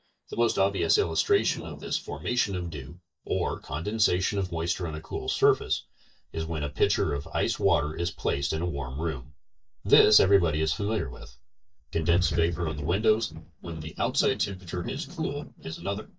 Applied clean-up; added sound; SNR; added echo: neural mask model DeepFilterNet 3.